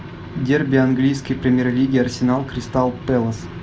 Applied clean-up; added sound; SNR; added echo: none; none; none; none.